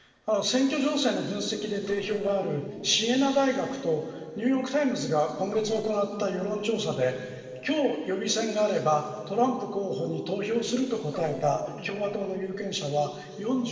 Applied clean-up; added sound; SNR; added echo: neural separator model SepFormer DNS4.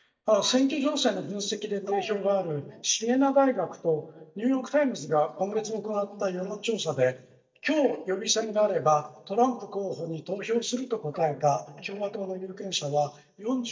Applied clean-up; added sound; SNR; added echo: neural mask model DeepFilterNet 3.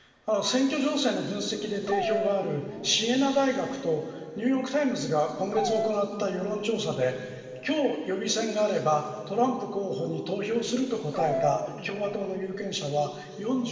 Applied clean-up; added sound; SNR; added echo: none; Dog; 8 dB; reverberation time 2.6 s.